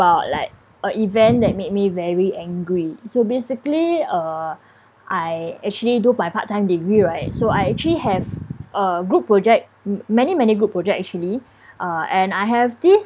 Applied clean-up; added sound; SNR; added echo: none; none; none; none.